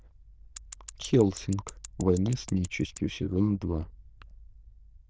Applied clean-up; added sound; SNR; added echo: neural diffusion model UNIVERSE++.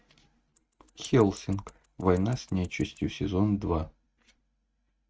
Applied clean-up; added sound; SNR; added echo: neural mask model RNNoise.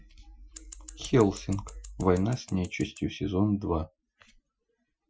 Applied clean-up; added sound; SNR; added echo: classical method Wiener filter.